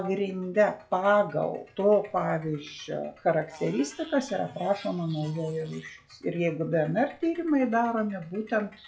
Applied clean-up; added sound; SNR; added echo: classical method log-MMSE.